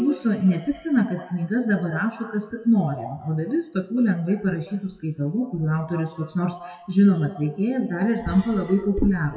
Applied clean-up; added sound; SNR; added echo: classical method WPE with log-MMSE.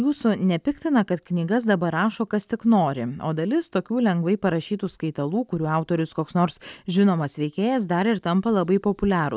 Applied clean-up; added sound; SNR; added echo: none; none; none; none.